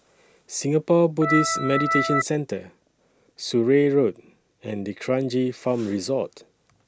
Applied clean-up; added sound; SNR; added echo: none; Organ; 0 dB; none.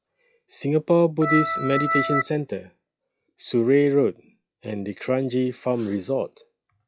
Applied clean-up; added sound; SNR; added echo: classical method log-MMSE.